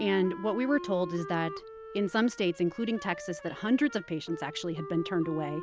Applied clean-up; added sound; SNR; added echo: none; Wind instrument, woodwind instrument; 12 dB; none.